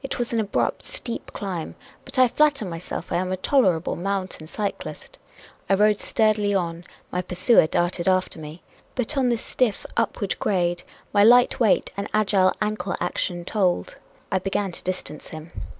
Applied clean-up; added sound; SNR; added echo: none; none; none; none.